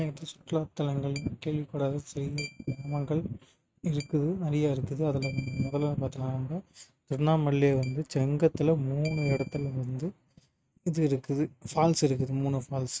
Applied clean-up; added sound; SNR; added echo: neural mask model RNNoise.